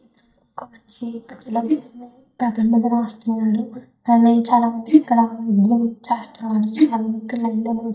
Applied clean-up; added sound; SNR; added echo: neural mask model DeepFilterNet 3.